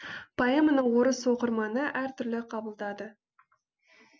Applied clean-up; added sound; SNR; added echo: none; none; none; none.